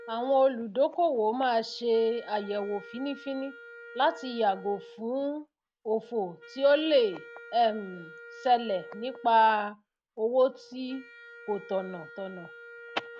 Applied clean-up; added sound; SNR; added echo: none; Wind instrument, woodwind instrument; 19 dB; none.